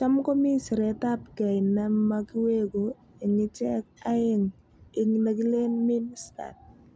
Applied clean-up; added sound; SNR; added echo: none; none; none; none.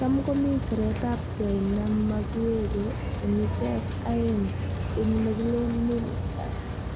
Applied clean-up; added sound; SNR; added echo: none; Rain; 3 dB; none.